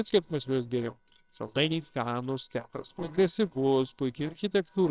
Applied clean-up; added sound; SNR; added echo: neural separator model SepFormer WHAMR!.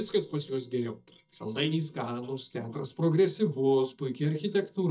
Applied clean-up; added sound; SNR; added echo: neural mask model DeepFilterNet 3.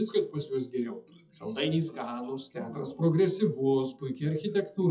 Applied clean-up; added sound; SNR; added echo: classical method WPE with log-MMSE.